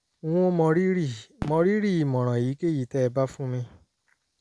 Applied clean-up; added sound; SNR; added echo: none; Fireworks; 19 dB; none.